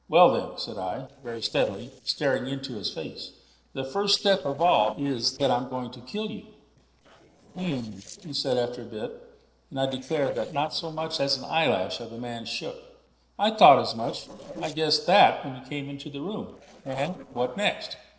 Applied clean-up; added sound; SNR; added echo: neural separator model SepFormer DNS4.